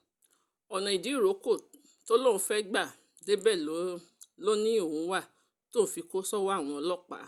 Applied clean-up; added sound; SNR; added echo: none; none; none; none.